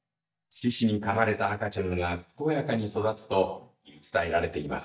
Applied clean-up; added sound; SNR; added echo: neural mask model DeepFilterNet 3.